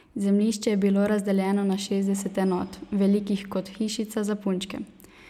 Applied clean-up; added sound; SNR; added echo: none; none; none; none.